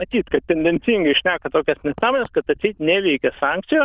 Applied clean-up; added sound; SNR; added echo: neural diffusion model UNIVERSE++.